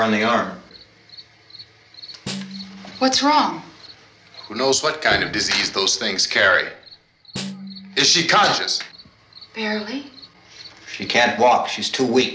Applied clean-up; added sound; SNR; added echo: none; Snare drum + Piano; 15 dB; none.